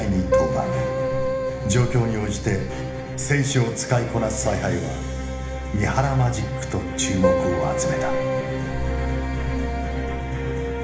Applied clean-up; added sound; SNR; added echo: none; Keyboard (musical); 4 dB; reverberation time 1.0 s.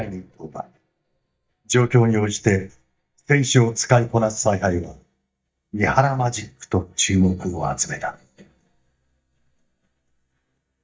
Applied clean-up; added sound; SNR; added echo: neural mask model DeepFilterNet 3.